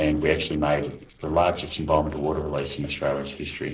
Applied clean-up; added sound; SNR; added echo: neural separator model SepFormer DNS4.